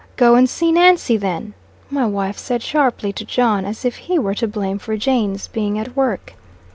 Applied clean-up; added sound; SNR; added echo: none; none; none; none.